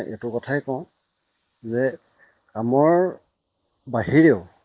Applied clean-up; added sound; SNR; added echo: neural mask model Resemble Enhance denoiser.